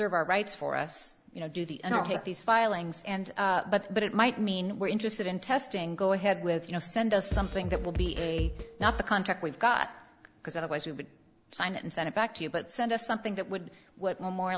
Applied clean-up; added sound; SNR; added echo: none; Drum kit; 3 dB; none.